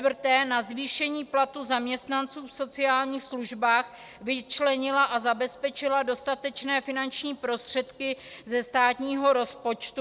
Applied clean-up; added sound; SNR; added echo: none; none; none; none.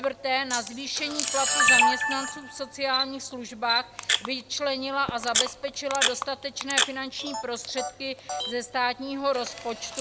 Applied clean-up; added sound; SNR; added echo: none; Rattle (instrument) + Camera; -1 dB; none.